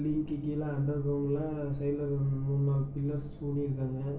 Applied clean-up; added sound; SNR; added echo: none; none; none; reverberation time 0.3 s.